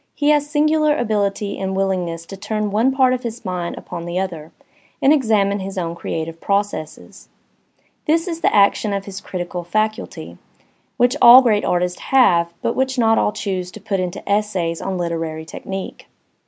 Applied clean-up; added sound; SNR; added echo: none; none; none; none.